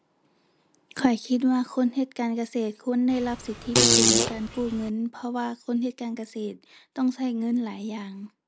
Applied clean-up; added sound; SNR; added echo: none; Fart; -4 dB; none.